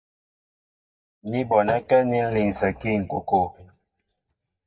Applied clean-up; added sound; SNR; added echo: neural mask model DeepFilterNet 3.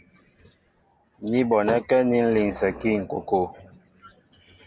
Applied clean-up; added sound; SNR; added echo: none; none; none; none.